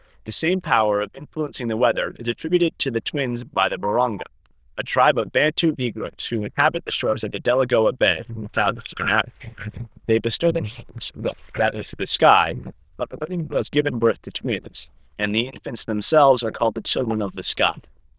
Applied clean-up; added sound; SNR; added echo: neural diffusion model UNIVERSE++.